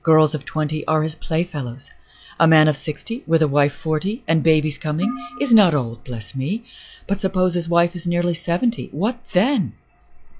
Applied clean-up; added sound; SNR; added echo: classical method log-MMSE.